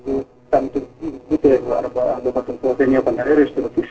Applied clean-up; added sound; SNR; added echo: neural separator model SepFormer DNS4.